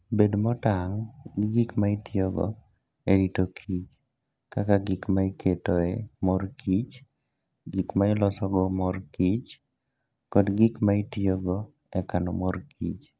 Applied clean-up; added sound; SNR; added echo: none; none; none; none.